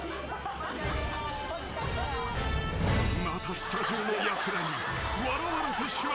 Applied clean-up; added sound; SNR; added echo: none; none; none; none.